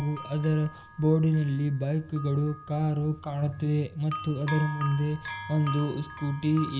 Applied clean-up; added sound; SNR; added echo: none; Bell; 14 dB; none.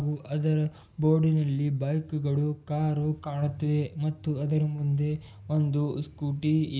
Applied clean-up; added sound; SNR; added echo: none; none; none; none.